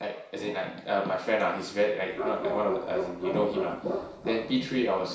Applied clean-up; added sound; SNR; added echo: none; Bark; 5 dB; reverberation time 0.6 s.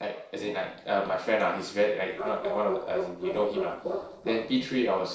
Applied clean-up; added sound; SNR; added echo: neural separator model SepFormer DNS4.